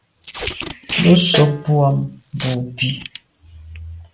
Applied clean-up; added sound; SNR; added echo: none; Packing tape, duct tape + Snare drum; 11 dB; none.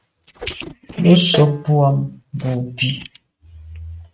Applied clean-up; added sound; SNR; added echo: neural mask model RNNoise.